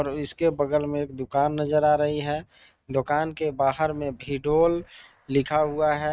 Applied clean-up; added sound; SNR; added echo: neural mask model RNNoise.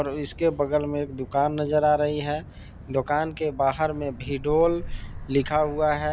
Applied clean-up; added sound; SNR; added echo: none; Motor vehicle (road); 13 dB; none.